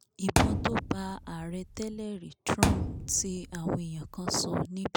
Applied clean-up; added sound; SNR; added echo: none; Thump, thud; 0 dB; none.